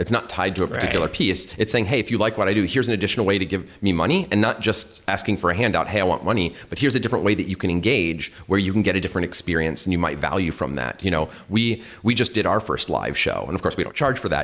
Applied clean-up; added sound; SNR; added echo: none; none; none; none.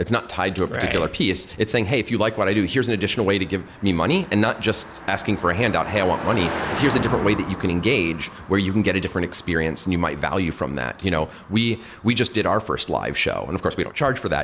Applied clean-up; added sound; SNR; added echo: none; Car passing by; 13 dB; none.